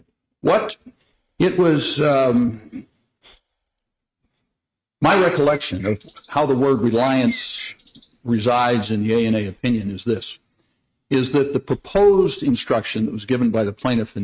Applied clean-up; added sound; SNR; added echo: neural mask model RNNoise.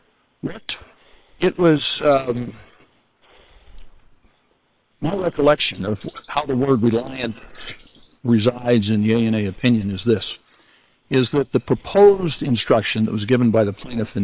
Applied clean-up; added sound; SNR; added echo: neural separator model SepFormer WHAM!.